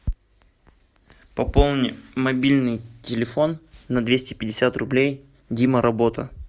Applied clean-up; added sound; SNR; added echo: none; none; none; none.